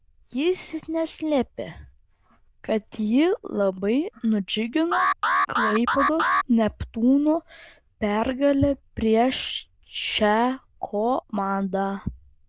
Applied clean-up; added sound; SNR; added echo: neural diffusion model UNIVERSE++.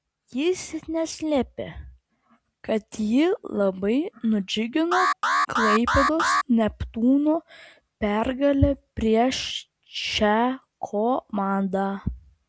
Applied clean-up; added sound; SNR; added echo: none; Alarm; -2 dB; none.